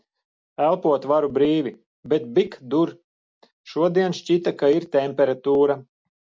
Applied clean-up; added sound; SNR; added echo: none; none; none; none.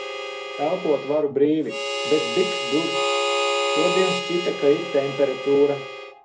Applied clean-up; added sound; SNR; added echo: none; Harmonica; 3 dB; reverberation time 0.3 s.